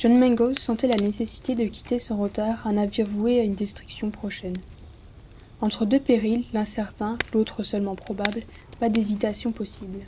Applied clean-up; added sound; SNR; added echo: none; Crackle; 15 dB; none.